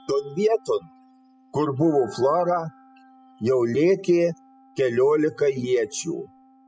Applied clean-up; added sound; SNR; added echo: classical method spectral subtraction.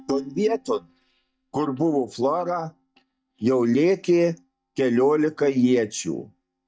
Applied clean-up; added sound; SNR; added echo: neural mask model DeepFilterNet 3.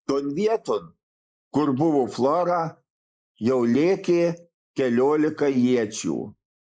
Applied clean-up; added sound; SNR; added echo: neural mask model Resemble Enhance denoiser.